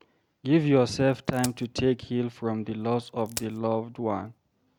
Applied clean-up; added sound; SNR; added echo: none; Crack; 18 dB; none.